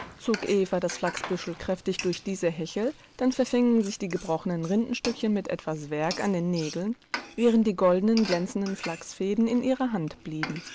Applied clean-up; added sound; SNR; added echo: none; Frying (food); 15 dB; none.